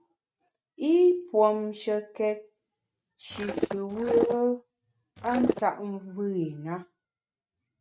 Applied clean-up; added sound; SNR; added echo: neural mask model RNNoise.